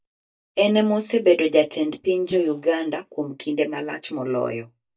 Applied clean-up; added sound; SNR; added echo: neural mask model DeepFilterNet 3.